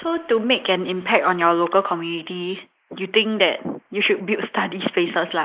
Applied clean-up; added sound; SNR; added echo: neural mask model Resemble Enhance denoiser.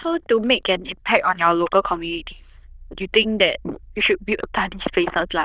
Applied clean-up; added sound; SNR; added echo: neural diffusion model UNIVERSE++.